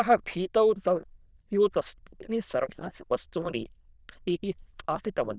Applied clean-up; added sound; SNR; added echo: neural diffusion model UNIVERSE++.